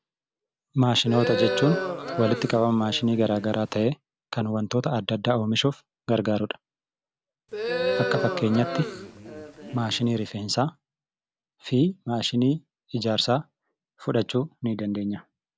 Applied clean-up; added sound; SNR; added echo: none; Crowd; 4 dB; none.